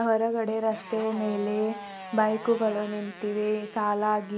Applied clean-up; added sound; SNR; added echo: none; Motorcycle; 16 dB; none.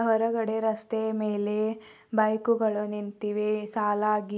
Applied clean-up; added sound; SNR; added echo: none; none; none; none.